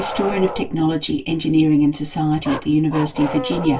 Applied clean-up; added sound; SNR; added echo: none; Bark; 12 dB; reverberation time 0.1 s.